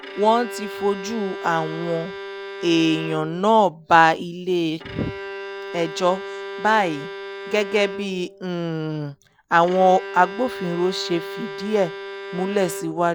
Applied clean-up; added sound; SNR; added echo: none; Bowed string instrument; 12 dB; none.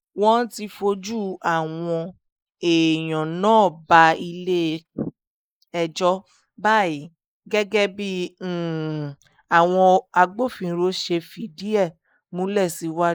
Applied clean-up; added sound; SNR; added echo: neural mask model Resemble Enhance denoiser.